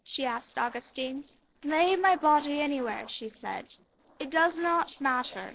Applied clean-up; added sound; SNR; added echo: neural separator model SepFormer DNS4.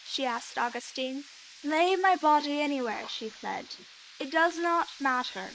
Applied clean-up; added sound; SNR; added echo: neural mask model Resemble Enhance denoiser.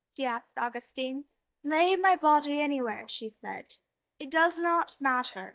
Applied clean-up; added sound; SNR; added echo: neural mask model DeepFilterNet 3.